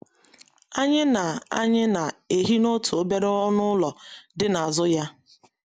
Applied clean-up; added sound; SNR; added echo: none; none; none; none.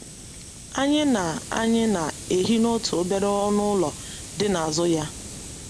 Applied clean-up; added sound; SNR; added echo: none; Hiss; 11 dB; none.